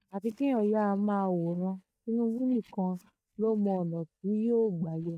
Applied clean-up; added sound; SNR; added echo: neural mask model DeepFilterNet 3.